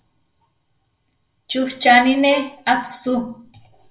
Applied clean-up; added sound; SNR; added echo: none; Bowed string instrument; 16 dB; reverberation time 0.3 s.